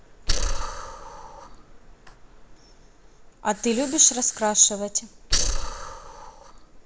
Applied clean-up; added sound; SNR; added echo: neural separator model SepFormer DNS4.